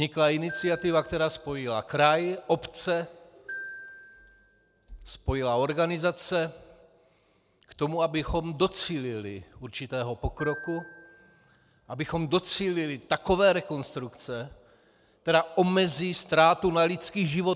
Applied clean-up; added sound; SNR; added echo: none; Glockenspiel; 18 dB; none.